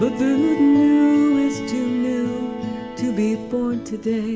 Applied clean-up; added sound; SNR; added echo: none; Bowed string instrument; 12 dB; none.